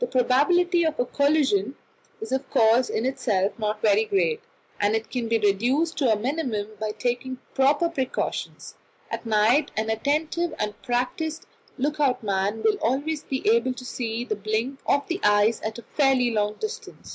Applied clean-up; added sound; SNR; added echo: none; Bowed string instrument; 19 dB; none.